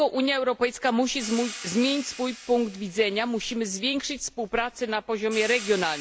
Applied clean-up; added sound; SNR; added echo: none; Hi-hat; 16 dB; none.